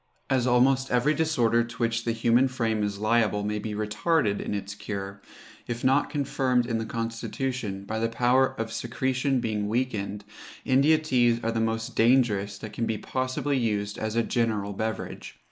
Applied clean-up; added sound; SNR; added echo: neural mask model Resemble Enhance denoiser.